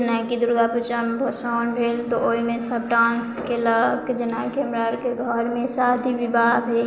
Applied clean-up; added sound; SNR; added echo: none; none; none; none.